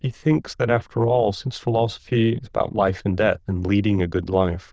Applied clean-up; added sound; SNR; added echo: neural diffusion model UNIVERSE++.